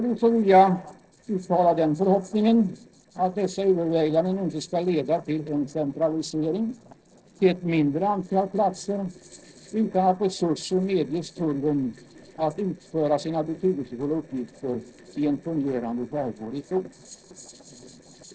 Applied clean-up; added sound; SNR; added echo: neural separator model SepFormer DNS4.